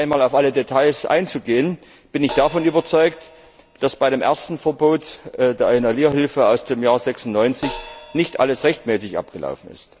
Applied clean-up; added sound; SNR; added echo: none; Crash cymbal; 19 dB; none.